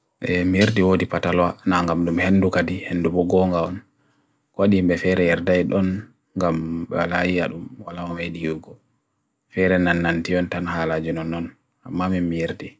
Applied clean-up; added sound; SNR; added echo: none; Dishes, pots, and pans; 15 dB; none.